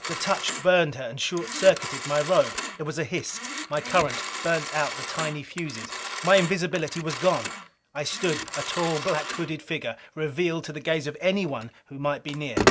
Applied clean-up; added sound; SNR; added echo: none; Telephone; 6 dB; none.